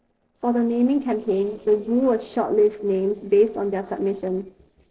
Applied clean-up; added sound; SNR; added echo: neural separator model SepFormer DNS4.